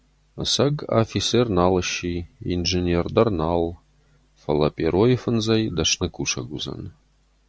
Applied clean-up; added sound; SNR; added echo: none; none; none; none.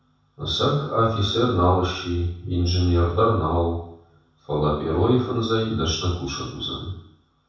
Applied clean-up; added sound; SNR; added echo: none; none; none; reverberation time 0.7 s.